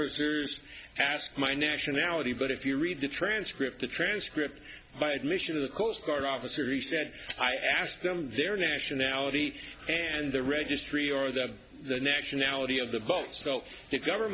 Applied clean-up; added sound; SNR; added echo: none; none; none; none.